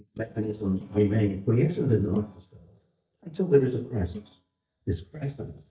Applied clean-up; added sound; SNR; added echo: neural mask model DeepFilterNet 3.